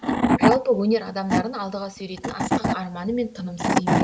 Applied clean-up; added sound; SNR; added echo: neural mask model Resemble Enhance denoiser.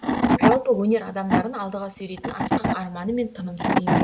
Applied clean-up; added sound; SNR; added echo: none; Wood / Tools; -2 dB; none.